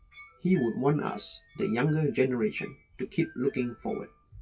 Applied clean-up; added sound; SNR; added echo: classical method WPE with log-MMSE.